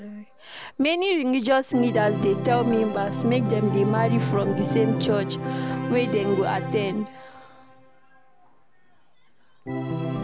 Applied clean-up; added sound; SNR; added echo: none; Organ; 4 dB; none.